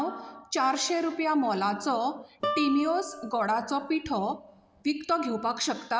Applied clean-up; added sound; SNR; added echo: none; Guitar; 10 dB; none.